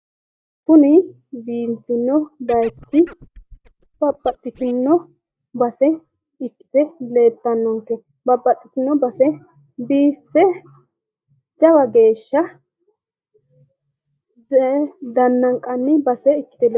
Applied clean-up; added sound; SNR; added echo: neural mask model DeepFilterNet 3.